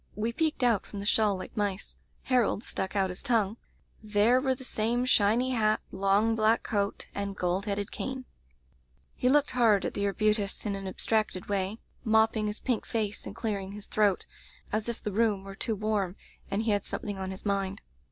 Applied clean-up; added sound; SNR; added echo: none; none; none; none.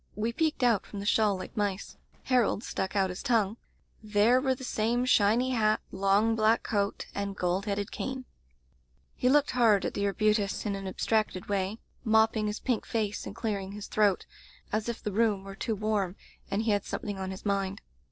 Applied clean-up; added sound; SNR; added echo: neural separator model SepFormer DNS4.